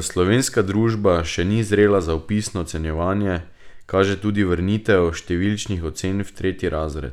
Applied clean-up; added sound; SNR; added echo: none; none; none; none.